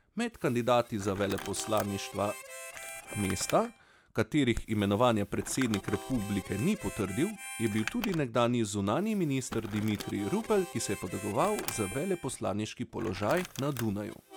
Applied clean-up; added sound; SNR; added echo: none; Harmonica + Crumpling, crinkling; 13 dB; none.